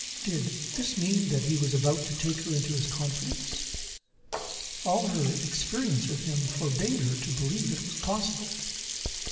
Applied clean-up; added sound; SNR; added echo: none; Sink (filling or washing); 5 dB; reverberation time 1.0 s.